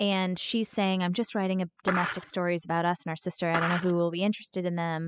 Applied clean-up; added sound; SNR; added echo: classical method spectral subtraction.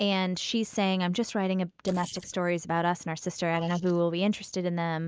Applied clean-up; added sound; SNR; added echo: neural mask model Resemble Enhance denoiser.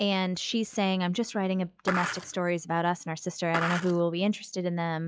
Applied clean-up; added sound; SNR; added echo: classical method log-MMSE.